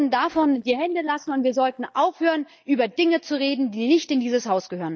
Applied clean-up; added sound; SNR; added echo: neural mask model DeepFilterNet 3.